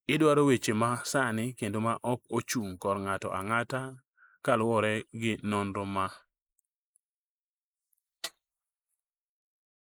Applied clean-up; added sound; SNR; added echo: neural mask model Resemble Enhance denoiser.